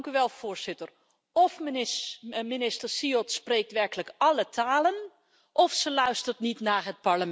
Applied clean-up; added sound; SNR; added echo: none; none; none; none.